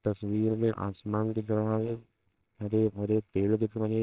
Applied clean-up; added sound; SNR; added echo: neural separator model SepFormer WHAMR!.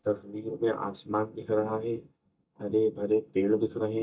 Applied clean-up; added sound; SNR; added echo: neural mask model DeepFilterNet 3.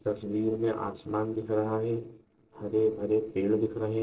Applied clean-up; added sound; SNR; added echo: neural separator model SepFormer DNS4.